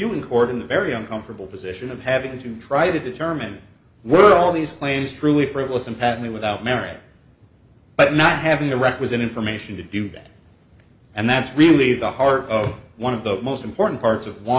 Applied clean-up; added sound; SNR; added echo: none; none; none; none.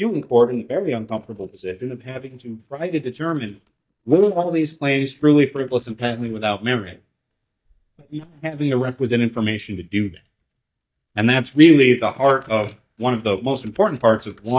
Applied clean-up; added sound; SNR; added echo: neural mask model DeepFilterNet 3.